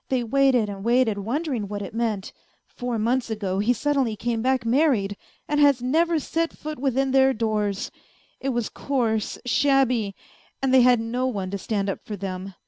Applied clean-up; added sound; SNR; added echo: none; none; none; none.